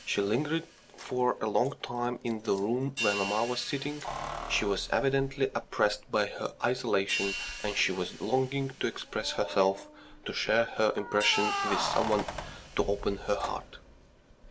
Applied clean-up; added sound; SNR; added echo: none; Keys jangling + Hi-hat; 9 dB; none.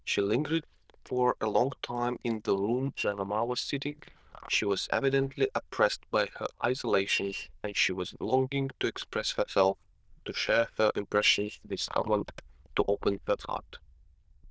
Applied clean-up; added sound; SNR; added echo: neural diffusion model UNIVERSE++.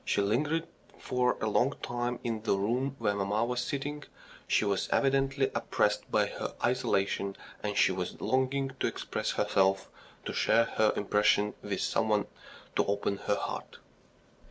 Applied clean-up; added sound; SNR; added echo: none; none; none; none.